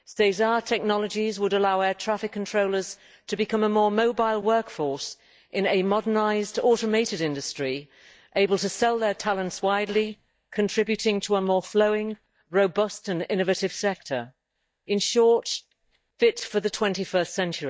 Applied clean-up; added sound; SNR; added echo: neural mask model DeepFilterNet 3.